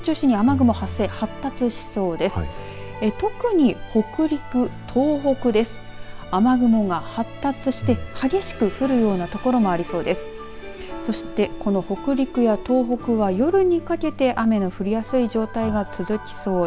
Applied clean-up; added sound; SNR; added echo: none; none; none; none.